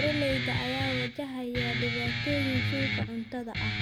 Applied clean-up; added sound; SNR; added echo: none; Guitar; -2 dB; none.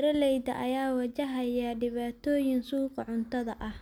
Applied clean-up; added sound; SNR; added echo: none; none; none; none.